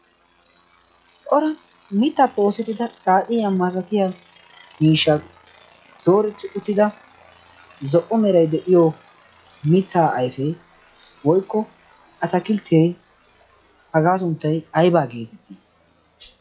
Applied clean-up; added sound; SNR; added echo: classical method log-MMSE.